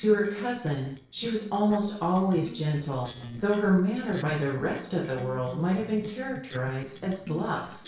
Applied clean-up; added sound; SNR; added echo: neural separator model SepFormer DNS4.